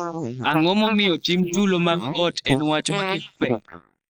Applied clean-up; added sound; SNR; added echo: neural mask model Resemble Enhance denoiser.